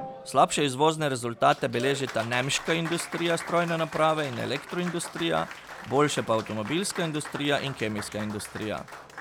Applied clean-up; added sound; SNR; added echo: none; Applause; 13 dB; none.